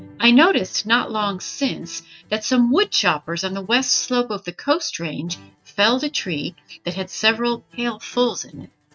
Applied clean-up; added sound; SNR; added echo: neural mask model RNNoise.